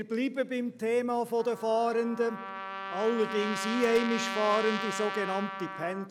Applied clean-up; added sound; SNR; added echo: none; Trumpet; 8 dB; none.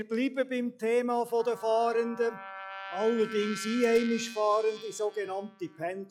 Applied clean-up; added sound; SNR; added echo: classical method log-MMSE.